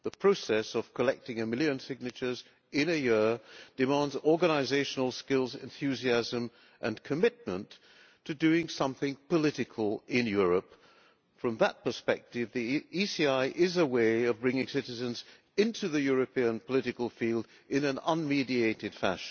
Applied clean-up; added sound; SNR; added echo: none; none; none; none.